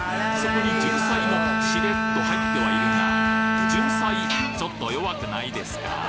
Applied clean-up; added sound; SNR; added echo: none; Bowed string instrument; -3 dB; none.